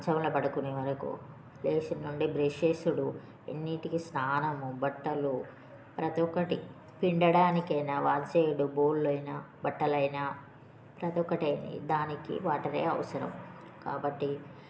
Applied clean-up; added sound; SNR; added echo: none; none; none; none.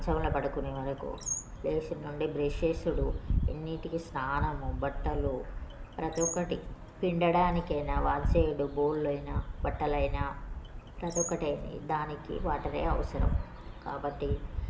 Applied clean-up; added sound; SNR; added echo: none; Bird; 2 dB; none.